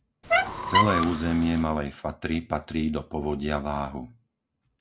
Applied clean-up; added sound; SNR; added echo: none; Squeak; -3 dB; none.